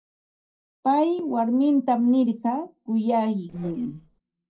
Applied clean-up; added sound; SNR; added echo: neural separator model SepFormer DNS4.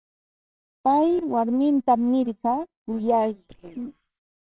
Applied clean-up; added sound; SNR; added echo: neural separator model SepFormer WHAMR!.